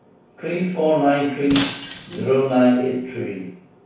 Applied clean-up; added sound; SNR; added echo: none; Shatter; 8 dB; reverberation time 0.6 s.